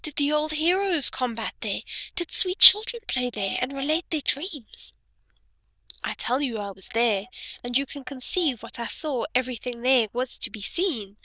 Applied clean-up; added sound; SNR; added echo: neural diffusion model UNIVERSE++.